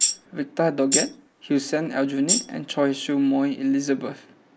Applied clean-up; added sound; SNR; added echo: neural mask model Resemble Enhance denoiser.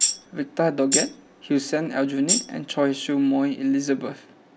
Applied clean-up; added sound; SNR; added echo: none; Tambourine; 3 dB; none.